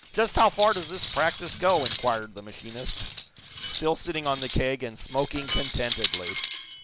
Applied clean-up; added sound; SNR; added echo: none; Cutlery, silverware; 9 dB; none.